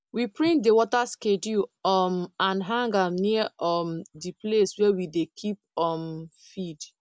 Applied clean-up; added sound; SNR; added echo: none; none; none; none.